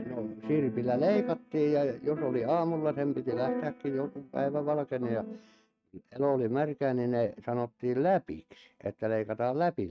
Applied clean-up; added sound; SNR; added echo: neural mask model RNNoise.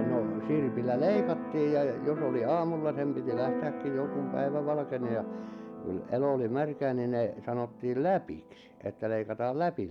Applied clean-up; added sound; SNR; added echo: none; Keyboard (musical); 7 dB; none.